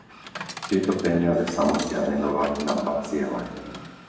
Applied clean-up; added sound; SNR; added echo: none; Coin (dropping) / Chatter; 14 dB; reverberation time 1.5 s.